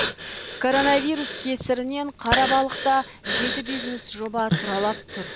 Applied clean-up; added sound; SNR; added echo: none; Breathing; 5 dB; none.